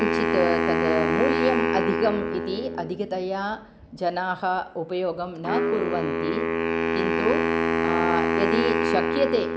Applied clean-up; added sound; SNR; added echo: none; Wind instrument, woodwind instrument; -2 dB; none.